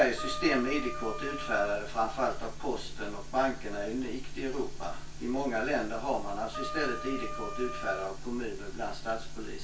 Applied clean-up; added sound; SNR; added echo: none; Wind instrument, woodwind instrument; 9 dB; reverberation time 0.2 s.